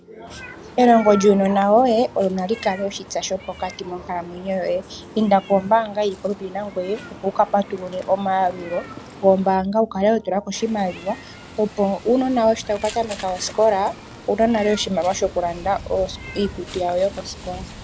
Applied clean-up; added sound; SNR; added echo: none; Meow; 18 dB; none.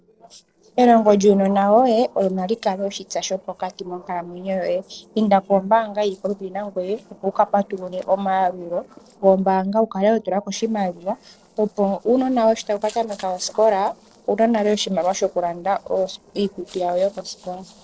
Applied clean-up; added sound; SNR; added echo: neural separator model SepFormer DNS4.